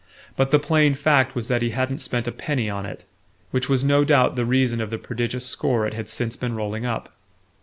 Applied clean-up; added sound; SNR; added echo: none; none; none; none.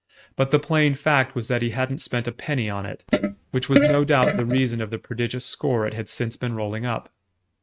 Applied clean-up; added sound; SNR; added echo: neural mask model RNNoise.